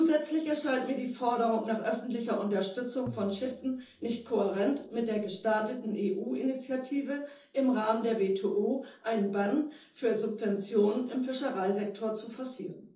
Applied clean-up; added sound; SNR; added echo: neural separator model SepFormer DNS4.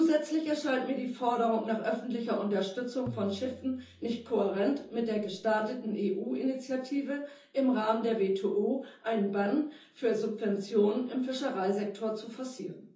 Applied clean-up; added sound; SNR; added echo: none; Tabla; 19 dB; reverberation time 0.6 s.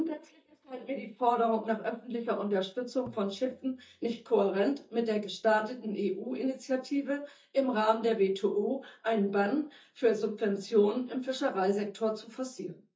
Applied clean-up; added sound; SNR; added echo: neural mask model DeepFilterNet 3.